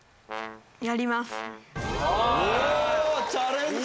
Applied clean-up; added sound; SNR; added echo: none; Brass instrument; 13 dB; none.